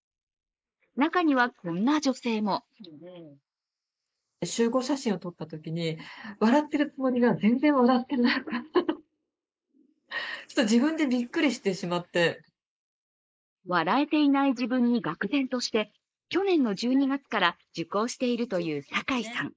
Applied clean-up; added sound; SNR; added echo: neural mask model Resemble Enhance denoiser.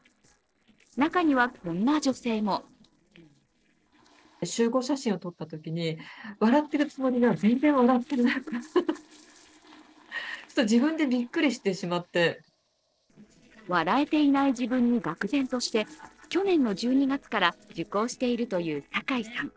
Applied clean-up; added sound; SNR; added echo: neural separator model SepFormer DNS4.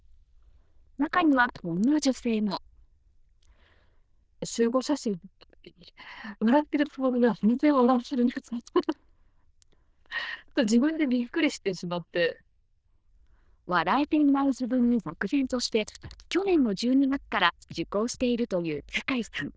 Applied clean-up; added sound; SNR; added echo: neural diffusion model UNIVERSE++.